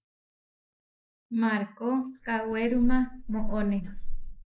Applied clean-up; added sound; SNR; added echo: neural mask model Resemble Enhance denoiser.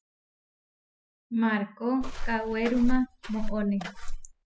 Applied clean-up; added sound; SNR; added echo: classical method spectral subtraction.